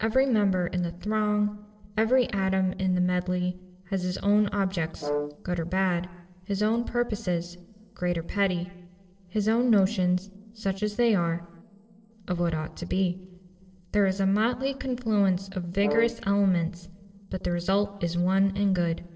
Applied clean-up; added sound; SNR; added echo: neural separator model SepFormer DNS4.